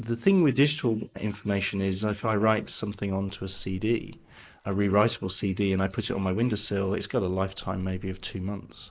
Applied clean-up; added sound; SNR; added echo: neural mask model Resemble Enhance denoiser.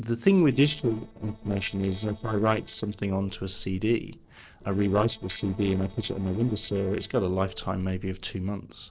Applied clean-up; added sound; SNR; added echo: neural separator model SepFormer DNS4.